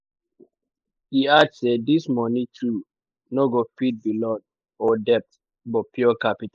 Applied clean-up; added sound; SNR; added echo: neural mask model Resemble Enhance denoiser.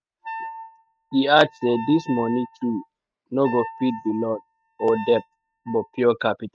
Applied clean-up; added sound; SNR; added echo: neural mask model RNNoise.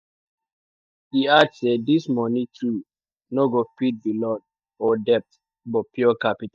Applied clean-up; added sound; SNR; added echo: neural mask model DeepFilterNet 3.